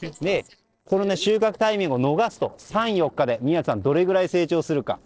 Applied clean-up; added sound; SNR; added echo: neural separator model SepFormer DNS4.